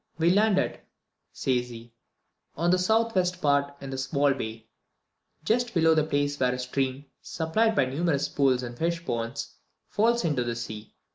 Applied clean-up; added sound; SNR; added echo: none; none; none; none.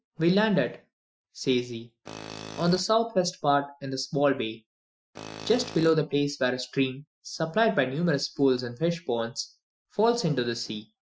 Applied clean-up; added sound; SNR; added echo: classical method Wiener filter.